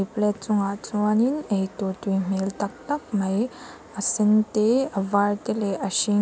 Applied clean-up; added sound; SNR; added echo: none; none; none; none.